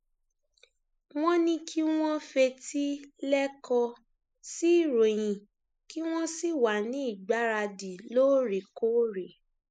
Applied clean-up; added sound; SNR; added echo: neural mask model Resemble Enhance denoiser.